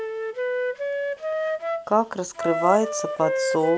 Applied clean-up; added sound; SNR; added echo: none; Wind instrument, woodwind instrument; 1 dB; none.